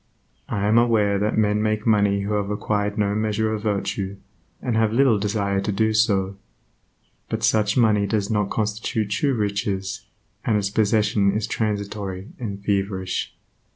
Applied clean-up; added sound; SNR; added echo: none; none; none; none.